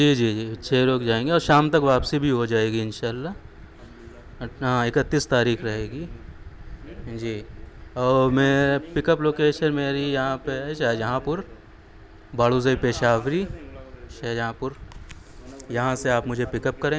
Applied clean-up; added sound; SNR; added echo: none; none; none; none.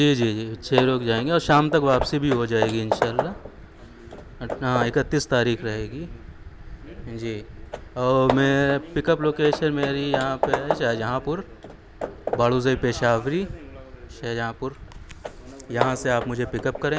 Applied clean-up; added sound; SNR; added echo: none; Hammer / Wood; 8 dB; none.